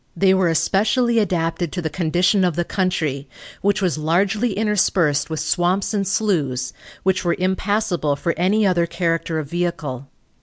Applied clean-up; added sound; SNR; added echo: none; none; none; none.